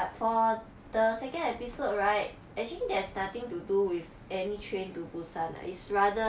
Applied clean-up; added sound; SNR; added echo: none; none; none; none.